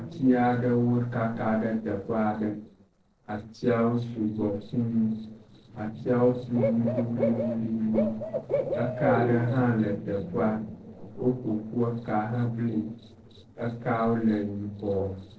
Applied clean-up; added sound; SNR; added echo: neural separator model SepFormer DNS4.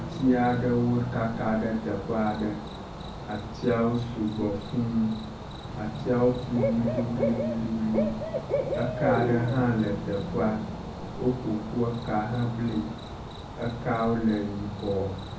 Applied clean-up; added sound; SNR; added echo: none; Cricket / Bird; 6 dB; reverberation time 0.6 s.